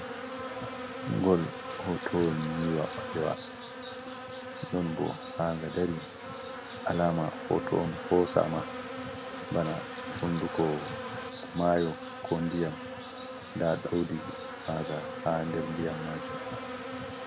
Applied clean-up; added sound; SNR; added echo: none; Insect; 6 dB; none.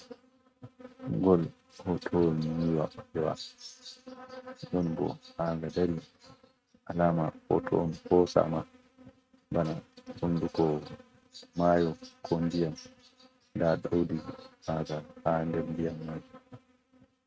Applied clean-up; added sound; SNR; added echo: neural mask model RNNoise.